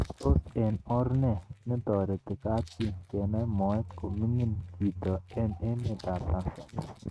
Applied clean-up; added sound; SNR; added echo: neural mask model RNNoise.